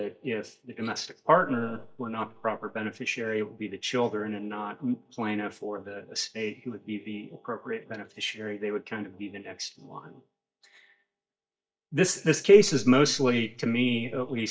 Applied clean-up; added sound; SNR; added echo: neural mask model DeepFilterNet 3.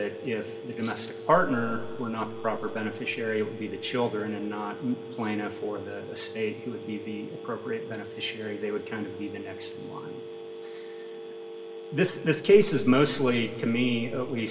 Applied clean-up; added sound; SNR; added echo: none; Telephone; 12 dB; reverberation time 2.1 s.